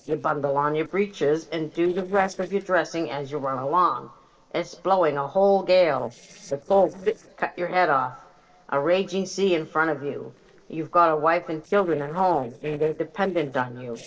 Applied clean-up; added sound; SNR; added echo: neural separator model SepFormer DNS4.